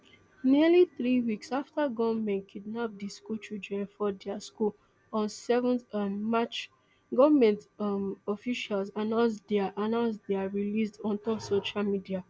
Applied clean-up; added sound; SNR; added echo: none; none; none; none.